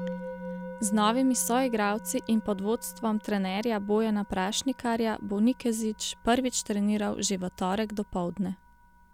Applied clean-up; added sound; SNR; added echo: none; Musical instrument; 16 dB; none.